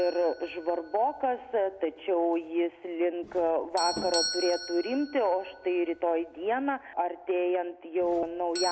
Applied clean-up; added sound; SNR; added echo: none; Doorbell; 12 dB; none.